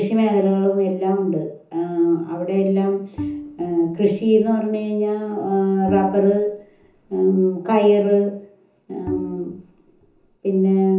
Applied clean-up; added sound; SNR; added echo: none; Bowed string instrument; 13 dB; reverberation time 0.6 s.